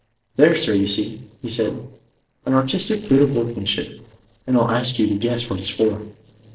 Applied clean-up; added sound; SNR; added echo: neural separator model SepFormer DNS4.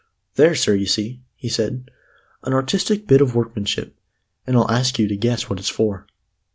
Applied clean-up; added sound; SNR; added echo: none; none; none; none.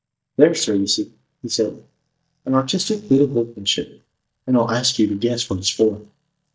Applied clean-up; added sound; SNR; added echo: neural mask model DeepFilterNet 3.